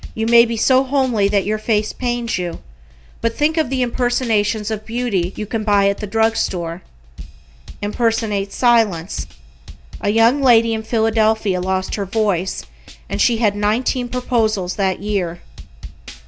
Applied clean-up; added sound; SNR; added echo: none; Drum / Drum kit; 14 dB; none.